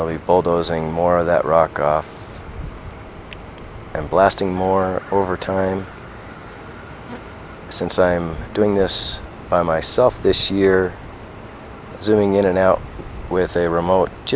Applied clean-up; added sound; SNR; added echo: none; none; none; none.